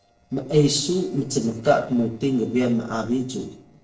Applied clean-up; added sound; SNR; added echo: neural separator model SepFormer DNS4.